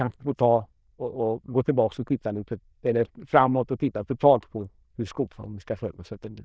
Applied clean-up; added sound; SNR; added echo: neural diffusion model UNIVERSE++.